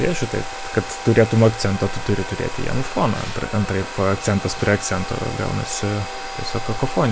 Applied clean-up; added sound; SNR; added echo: none; Domestic sounds, home sounds; 10 dB; none.